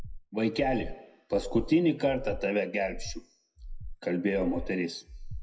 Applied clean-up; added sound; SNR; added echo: classical method WPE with log-MMSE.